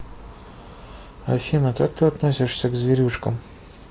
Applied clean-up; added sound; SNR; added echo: none; none; none; none.